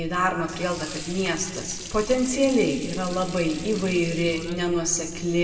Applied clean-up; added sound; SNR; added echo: none; Sink (filling or washing) / Water; 14 dB; reverberation time 1.9 s.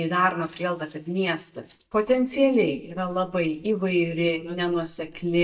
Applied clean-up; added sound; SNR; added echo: neural mask model DeepFilterNet 3.